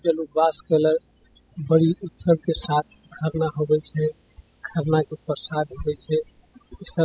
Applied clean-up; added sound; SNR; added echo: classical method spectral subtraction.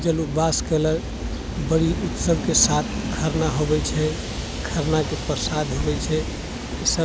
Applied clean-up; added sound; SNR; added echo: none; Train; 4 dB; none.